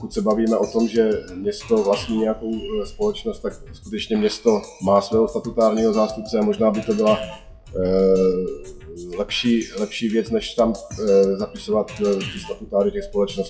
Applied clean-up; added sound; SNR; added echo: classical method WPE with log-MMSE.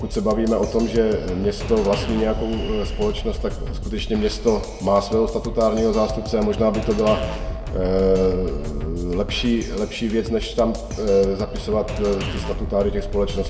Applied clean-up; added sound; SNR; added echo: none; Drum kit; 7 dB; reverberation time 0.6 s.